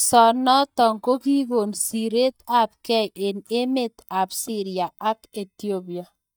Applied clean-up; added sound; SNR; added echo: neural mask model DeepFilterNet 3.